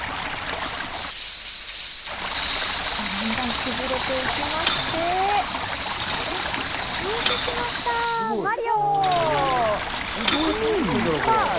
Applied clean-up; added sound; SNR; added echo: none; Stream + Coin (dropping); 2 dB; none.